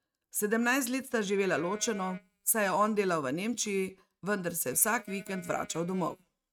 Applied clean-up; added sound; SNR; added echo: neural mask model RNNoise.